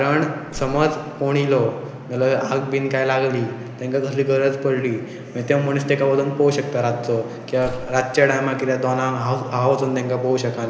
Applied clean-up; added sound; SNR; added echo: none; Slam; 16 dB; none.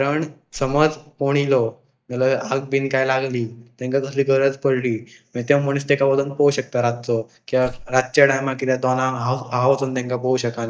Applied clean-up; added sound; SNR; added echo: neural mask model DeepFilterNet 3.